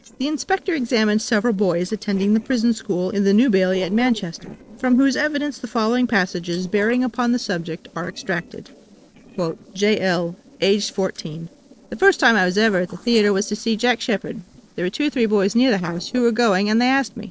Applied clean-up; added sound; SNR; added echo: neural separator model SepFormer DNS4.